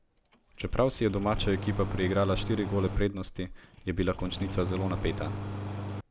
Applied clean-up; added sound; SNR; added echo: none; Engine starting; 7 dB; none.